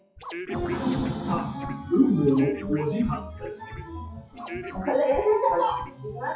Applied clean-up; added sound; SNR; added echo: classical method WPE with log-MMSE.